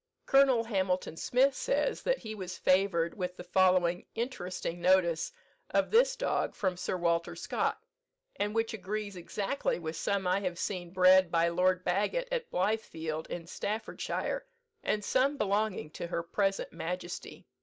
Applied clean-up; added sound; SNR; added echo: none; none; none; none.